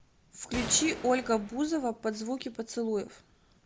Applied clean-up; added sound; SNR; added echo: none; Gunshot, gunfire; 11 dB; none.